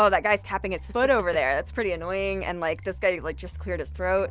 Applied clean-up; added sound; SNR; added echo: none; none; none; none.